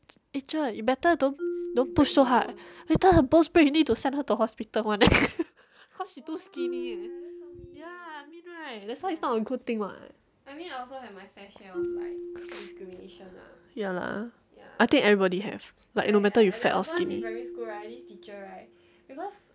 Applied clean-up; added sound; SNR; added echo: none; Marimba, xylophone; 14 dB; none.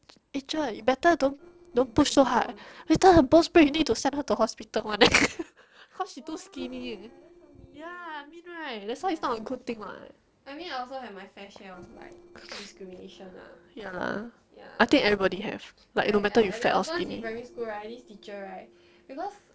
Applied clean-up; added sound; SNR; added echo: neural separator model SepFormer DNS4.